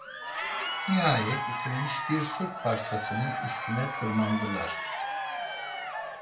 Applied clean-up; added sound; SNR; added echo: none; Crowd; 2 dB; reverberation time 0.3 s.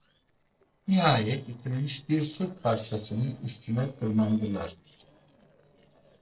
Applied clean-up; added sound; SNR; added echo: neural separator model SepFormer DNS4.